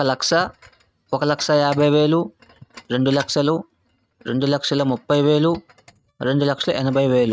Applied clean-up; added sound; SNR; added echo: neural mask model RNNoise.